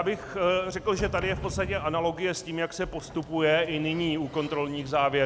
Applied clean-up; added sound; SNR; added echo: none; Sliding door; 13 dB; none.